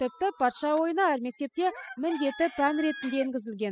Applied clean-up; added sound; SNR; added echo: classical method spectral subtraction.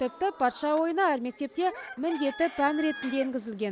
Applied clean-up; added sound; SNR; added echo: none; Chicken, rooster; 17 dB; none.